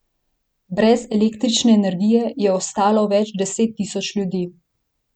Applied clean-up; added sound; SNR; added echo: none; none; none; none.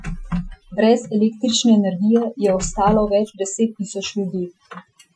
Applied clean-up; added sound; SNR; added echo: classical method Wiener filter.